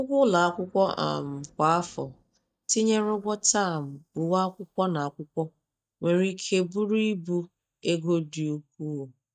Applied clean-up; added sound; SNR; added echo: neural mask model DeepFilterNet 3.